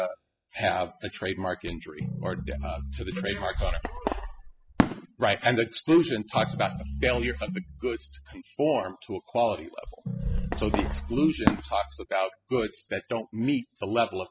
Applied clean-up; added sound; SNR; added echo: classical method spectral subtraction.